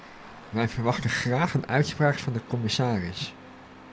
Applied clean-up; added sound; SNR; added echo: none; Engine starting; 18 dB; none.